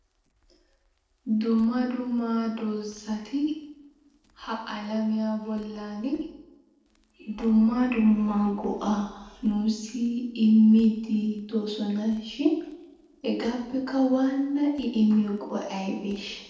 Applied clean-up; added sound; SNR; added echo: neural separator model SepFormer DNS4.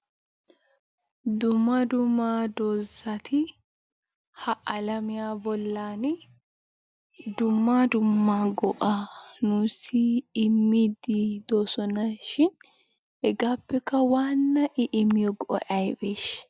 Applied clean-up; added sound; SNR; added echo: none; none; none; none.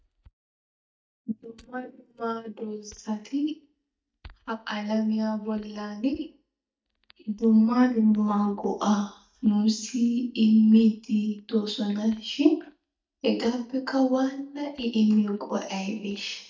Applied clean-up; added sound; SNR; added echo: neural mask model DeepFilterNet 3.